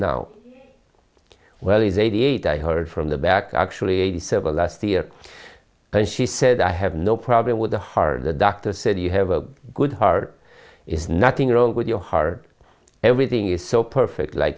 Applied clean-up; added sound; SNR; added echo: none; none; none; none.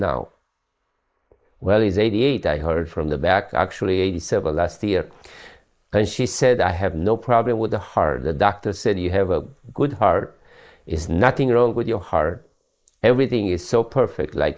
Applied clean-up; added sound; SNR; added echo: neural mask model Resemble Enhance denoiser.